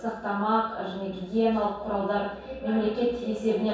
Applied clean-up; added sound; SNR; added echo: none; none; none; reverberation time 0.7 s.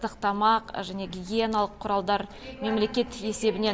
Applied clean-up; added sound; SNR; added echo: none; none; none; none.